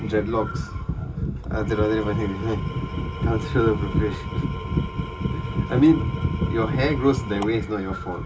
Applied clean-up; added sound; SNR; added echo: none; Engine / Tools; 13 dB; reverberation time 0.2 s.